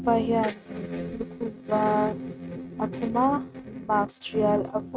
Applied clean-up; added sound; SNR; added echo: neural mask model RNNoise.